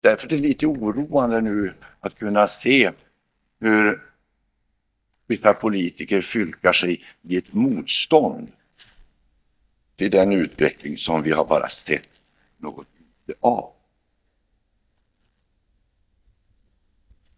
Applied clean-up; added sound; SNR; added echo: neural mask model DeepFilterNet 3.